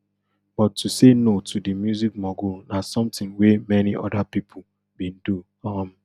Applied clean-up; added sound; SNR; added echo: none; none; none; none.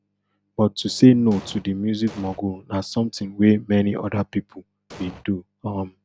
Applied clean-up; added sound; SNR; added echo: none; Explosion; 18 dB; none.